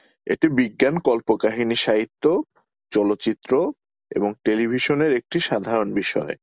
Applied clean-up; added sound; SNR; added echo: none; none; none; none.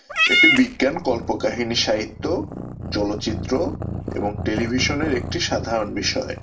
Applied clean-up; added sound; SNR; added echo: none; Meow / Purr; 2 dB; reverberation time 0.3 s.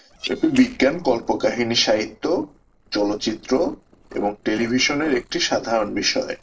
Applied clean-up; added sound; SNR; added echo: neural separator model SepFormer DNS4.